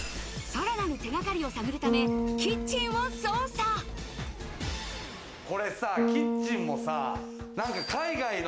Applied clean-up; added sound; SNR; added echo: none; Bass guitar; 2 dB; none.